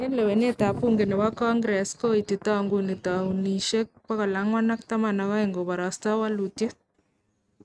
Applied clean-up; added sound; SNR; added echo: neural mask model RNNoise.